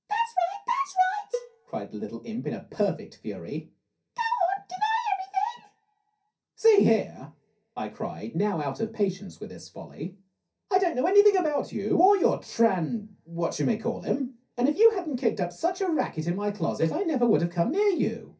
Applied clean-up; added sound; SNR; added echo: none; Cowbell; 12 dB; reverberation time 0.3 s.